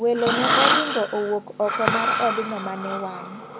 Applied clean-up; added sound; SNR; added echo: none; Breathing; -1 dB; none.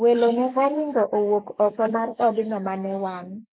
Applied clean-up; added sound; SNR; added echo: neural mask model Resemble Enhance denoiser.